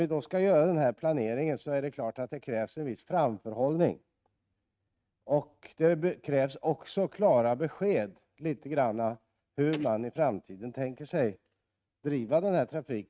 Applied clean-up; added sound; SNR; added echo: neural mask model RNNoise.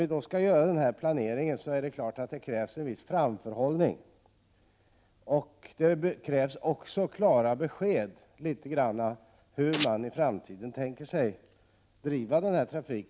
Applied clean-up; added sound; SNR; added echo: none; Domestic sounds, home sounds; 6 dB; none.